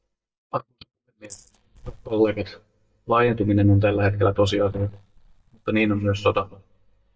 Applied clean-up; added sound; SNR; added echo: neural mask model DeepFilterNet 3.